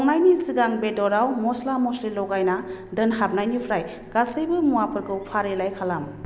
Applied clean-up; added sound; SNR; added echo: none; none; none; none.